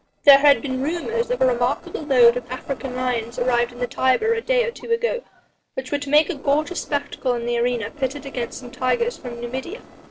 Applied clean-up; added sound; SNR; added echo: neural separator model SepFormer DNS4.